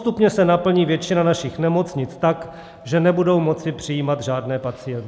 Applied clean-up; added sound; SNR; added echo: none; none; none; none.